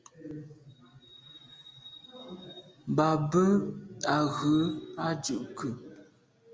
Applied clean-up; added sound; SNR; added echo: none; none; none; none.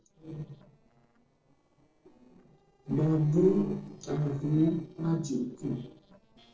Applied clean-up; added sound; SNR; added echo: neural separator model SepFormer DNS4.